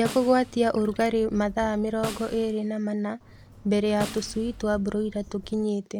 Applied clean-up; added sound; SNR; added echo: none; Trickle, dribble / Chirp, tweet + Snare drum; 15 dB; none.